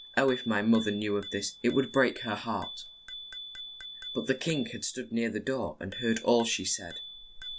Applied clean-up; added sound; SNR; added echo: none; Bicycle bell; 14 dB; none.